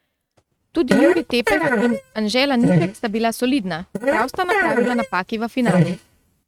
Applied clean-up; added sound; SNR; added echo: neural mask model RNNoise.